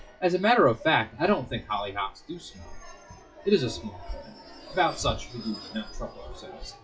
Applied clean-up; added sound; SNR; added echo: classical method WPE with log-MMSE.